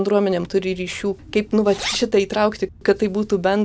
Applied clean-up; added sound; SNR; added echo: none; Zipper (clothing); 16 dB; none.